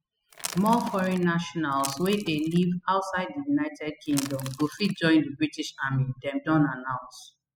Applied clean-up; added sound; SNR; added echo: classical method spectral subtraction.